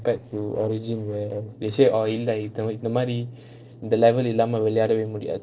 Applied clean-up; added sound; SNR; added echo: neural separator model SepFormer DNS4.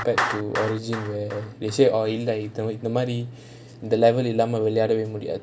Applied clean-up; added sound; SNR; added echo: none; Clapping; 11 dB; none.